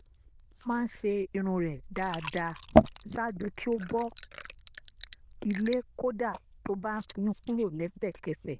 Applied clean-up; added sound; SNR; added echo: neural diffusion model UNIVERSE++.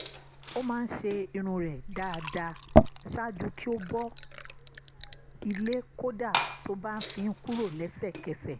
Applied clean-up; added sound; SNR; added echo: none; Fill (with liquid) / Glass; -1 dB; none.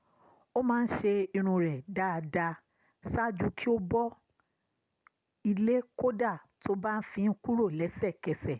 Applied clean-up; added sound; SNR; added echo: none; none; none; none.